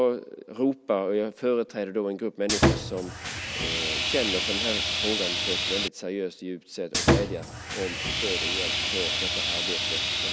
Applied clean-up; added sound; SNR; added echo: none; Sawing; -4 dB; none.